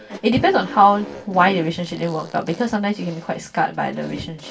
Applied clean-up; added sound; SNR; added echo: none; Fart; 16 dB; reverberation time 0.2 s.